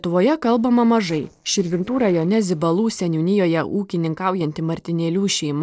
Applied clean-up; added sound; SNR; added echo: neural separator model SepFormer DNS4.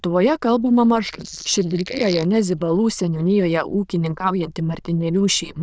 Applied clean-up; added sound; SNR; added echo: neural diffusion model UNIVERSE++.